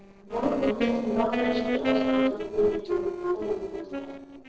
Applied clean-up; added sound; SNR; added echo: neural separator model SepFormer DNS4.